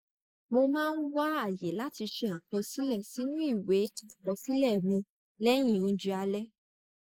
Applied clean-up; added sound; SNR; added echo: neural mask model Resemble Enhance denoiser.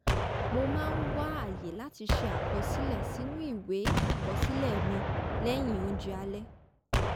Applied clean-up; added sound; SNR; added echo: none; Gunshot, gunfire; -5 dB; none.